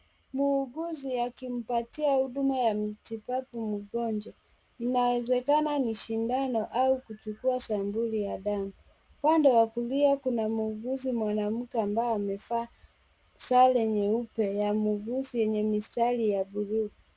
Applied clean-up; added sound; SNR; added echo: none; none; none; none.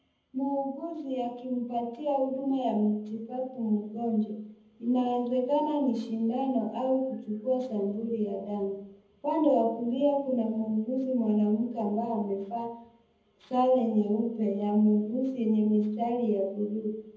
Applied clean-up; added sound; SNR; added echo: none; none; none; reverberation time 0.8 s.